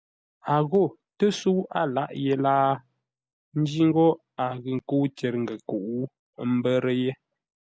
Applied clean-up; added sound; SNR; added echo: none; none; none; none.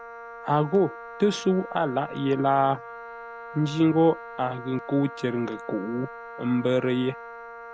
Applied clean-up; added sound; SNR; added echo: none; Wind instrument, woodwind instrument; 14 dB; none.